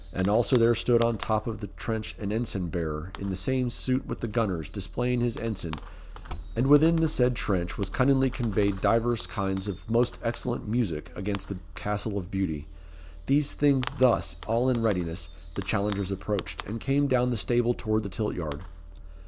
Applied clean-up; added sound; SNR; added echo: none; Fireworks; 12 dB; none.